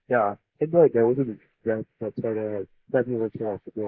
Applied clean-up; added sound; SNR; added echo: neural mask model Resemble Enhance denoiser.